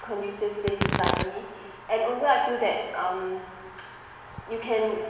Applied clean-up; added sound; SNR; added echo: none; Tearing; 7 dB; reverberation time 1.2 s.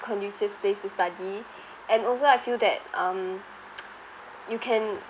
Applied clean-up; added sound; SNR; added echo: none; none; none; none.